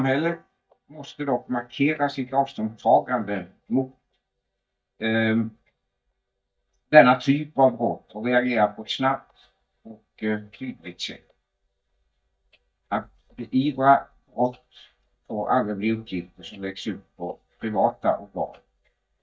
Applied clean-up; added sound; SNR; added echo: neural mask model DeepFilterNet 3.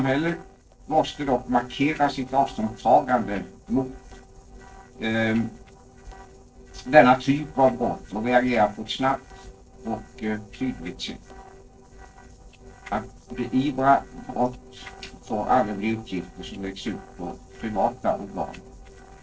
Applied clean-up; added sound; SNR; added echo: neural separator model SepFormer DNS4.